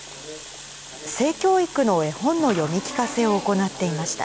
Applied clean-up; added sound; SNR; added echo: none; Water tap, faucet; 16 dB; none.